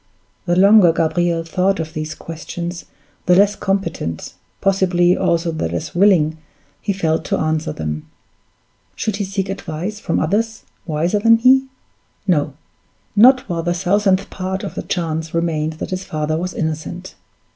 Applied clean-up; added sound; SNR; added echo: none; none; none; none.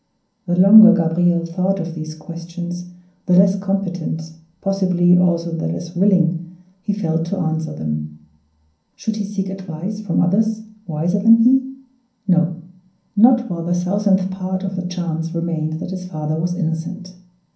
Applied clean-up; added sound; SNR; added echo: none; none; none; reverberation time 0.6 s.